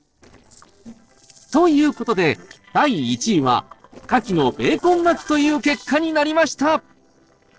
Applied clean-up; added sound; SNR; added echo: neural separator model SepFormer DNS4.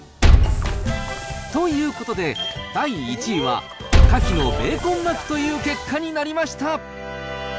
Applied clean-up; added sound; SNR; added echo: none; Liquid; -3 dB; none.